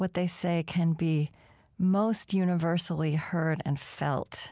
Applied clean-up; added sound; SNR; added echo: none; none; none; none.